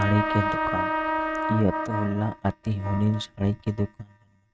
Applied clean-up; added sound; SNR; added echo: neural mask model RNNoise.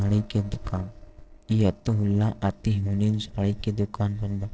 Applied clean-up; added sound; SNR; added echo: neural separator model SepFormer DNS4.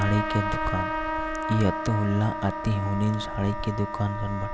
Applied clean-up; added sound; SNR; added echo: none; Trumpet + Wind instrument, woodwind instrument; 5 dB; none.